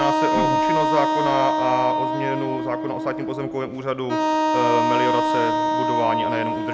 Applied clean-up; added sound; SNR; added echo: none; Wind instrument, woodwind instrument; -4 dB; none.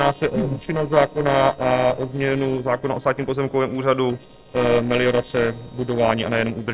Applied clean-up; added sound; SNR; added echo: neural separator model SepFormer DNS4.